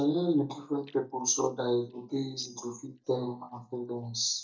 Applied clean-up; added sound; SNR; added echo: neural mask model DeepFilterNet 3.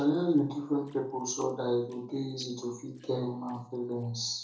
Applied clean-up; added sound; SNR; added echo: neural separator model SepFormer DNS4.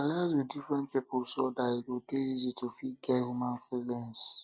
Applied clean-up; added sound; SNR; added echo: none; none; none; none.